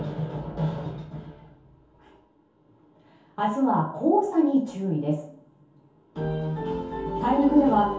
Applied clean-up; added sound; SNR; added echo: none; none; none; reverberation time 0.6 s.